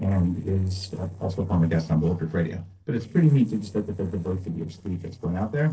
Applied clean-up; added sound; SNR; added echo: neural separator model SepFormer DNS4.